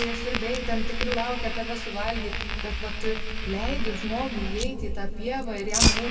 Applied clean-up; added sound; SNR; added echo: none; Fire; -4 dB; reverberation time 2.2 s.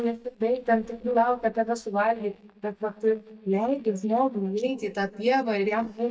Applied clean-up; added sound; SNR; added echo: neural mask model DeepFilterNet 3.